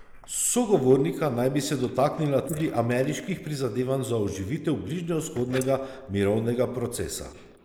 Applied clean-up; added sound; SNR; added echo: neural mask model Resemble Enhance denoiser.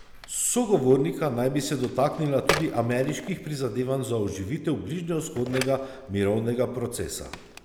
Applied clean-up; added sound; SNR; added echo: none; Telephone; 10 dB; none.